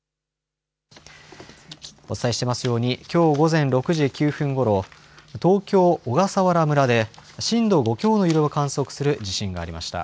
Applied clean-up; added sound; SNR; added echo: none; none; none; none.